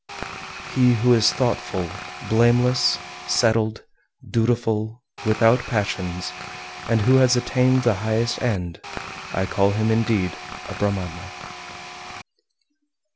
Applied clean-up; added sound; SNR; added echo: none; Tools; 12 dB; none.